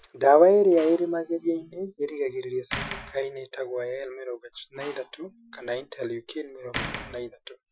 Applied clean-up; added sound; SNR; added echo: classical method Wiener filter.